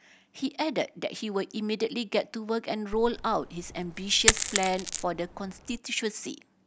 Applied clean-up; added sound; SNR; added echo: none; Coin (dropping); 1 dB; none.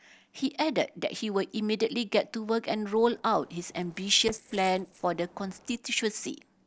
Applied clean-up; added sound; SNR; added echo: neural separator model SepFormer DNS4.